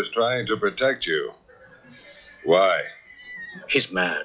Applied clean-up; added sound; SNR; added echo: classical method log-MMSE.